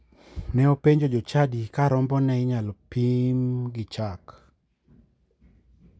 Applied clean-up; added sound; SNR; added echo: none; none; none; none.